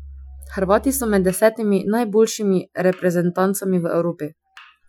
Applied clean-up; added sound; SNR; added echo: classical method Wiener filter.